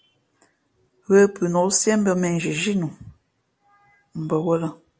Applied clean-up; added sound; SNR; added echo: none; none; none; none.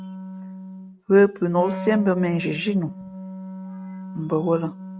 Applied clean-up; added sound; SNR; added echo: neural mask model RNNoise.